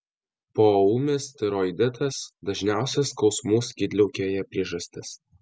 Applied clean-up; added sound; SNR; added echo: none; none; none; none.